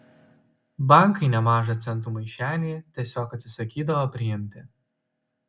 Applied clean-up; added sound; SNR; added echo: none; none; none; none.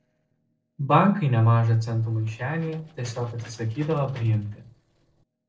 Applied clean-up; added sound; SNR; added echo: neural separator model SepFormer DNS4.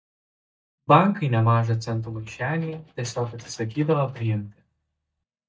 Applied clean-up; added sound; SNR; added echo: neural mask model DeepFilterNet 3.